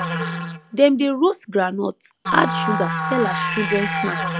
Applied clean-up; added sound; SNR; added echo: none; Musical instrument; 4 dB; none.